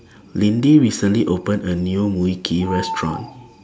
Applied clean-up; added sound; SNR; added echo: none; Bird; 17 dB; none.